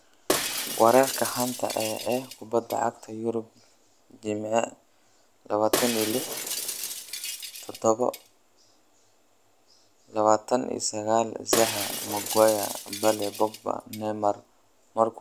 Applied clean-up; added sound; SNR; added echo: none; Shatter; 6 dB; none.